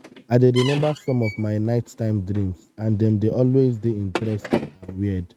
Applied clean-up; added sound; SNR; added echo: neural mask model RNNoise.